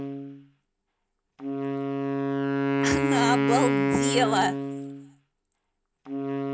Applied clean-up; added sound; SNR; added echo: none; Wind instrument, woodwind instrument; -4 dB; reverberation time 0.3 s.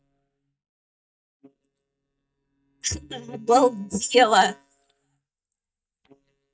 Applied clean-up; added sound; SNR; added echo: neural mask model DeepFilterNet 3.